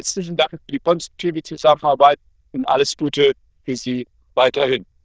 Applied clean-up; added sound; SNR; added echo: neural diffusion model UNIVERSE++.